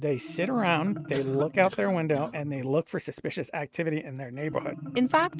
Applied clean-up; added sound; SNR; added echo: neural mask model RNNoise.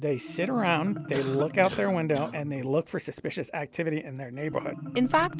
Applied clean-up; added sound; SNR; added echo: none; Cough + Marimba, xylophone; 11 dB; none.